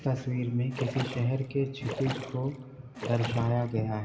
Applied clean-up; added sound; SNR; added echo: none; Splash, splatter; 10 dB; reverberation time 1.7 s.